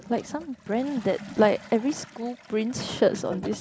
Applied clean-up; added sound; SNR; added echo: none; Toilet flush / Gurgling; 14 dB; none.